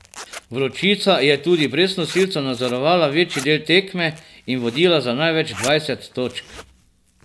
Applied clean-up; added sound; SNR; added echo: none; Zipper (clothing); 19 dB; none.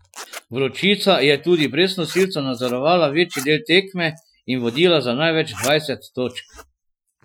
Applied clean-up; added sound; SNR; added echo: classical method Wiener filter.